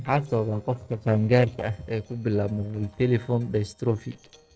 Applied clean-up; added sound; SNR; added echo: neural separator model SepFormer DNS4.